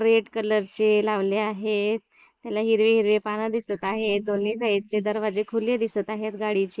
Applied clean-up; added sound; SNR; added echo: neural mask model Resemble Enhance denoiser.